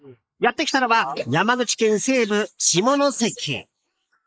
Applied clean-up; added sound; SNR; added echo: neural mask model Resemble Enhance denoiser.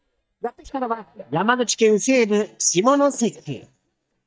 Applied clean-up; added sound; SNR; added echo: neural mask model DeepFilterNet 3.